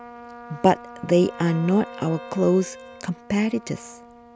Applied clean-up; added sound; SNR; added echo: none; Trumpet + Bowed string instrument; 17 dB; none.